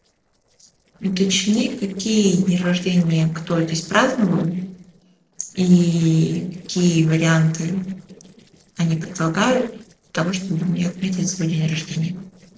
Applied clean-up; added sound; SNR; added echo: neural separator model SepFormer DNS4.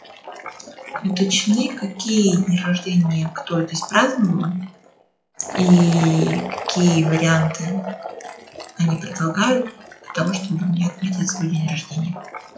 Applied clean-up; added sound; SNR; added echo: classical method WPE with log-MMSE.